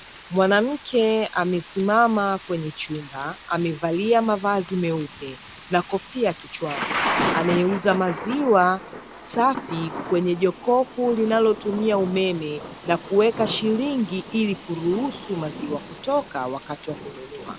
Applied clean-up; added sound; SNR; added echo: none; Thunder / Rain; 11 dB; none.